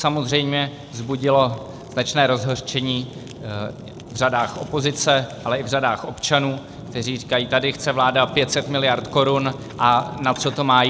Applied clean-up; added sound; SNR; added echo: none; Fire; 15 dB; none.